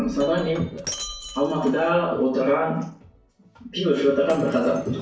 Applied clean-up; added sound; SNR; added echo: none; Shatter; 16 dB; reverberation time 0.3 s.